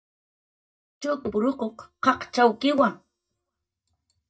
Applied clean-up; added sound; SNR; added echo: neural mask model DeepFilterNet 3.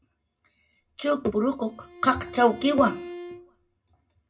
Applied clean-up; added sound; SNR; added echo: none; Bowed string instrument; 15 dB; reverberation time 0.2 s.